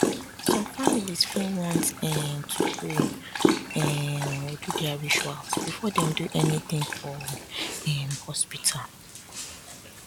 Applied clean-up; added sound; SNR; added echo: none; Dog; 0 dB; none.